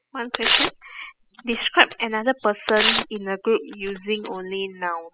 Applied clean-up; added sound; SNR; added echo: classical method spectral subtraction.